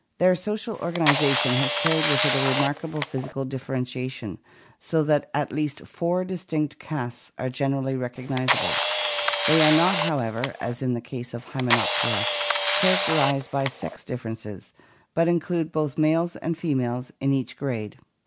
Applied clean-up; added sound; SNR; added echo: none; Camera; 0 dB; none.